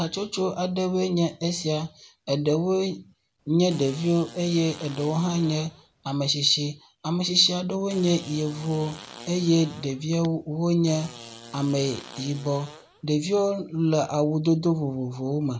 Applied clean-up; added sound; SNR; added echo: none; Fart; 19 dB; none.